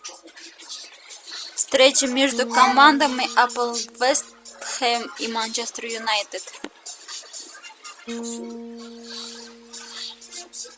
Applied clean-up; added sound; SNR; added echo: none; Bass guitar; 17 dB; none.